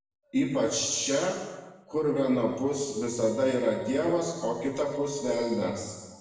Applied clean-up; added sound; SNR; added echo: neural separator model SepFormer DNS4.